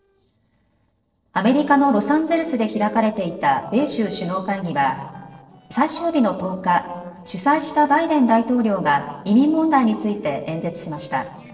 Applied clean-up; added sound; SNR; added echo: neural separator model SepFormer DNS4.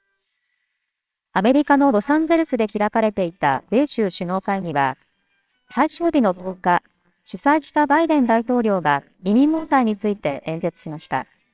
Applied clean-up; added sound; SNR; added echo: neural separator model SepFormer WHAMR!.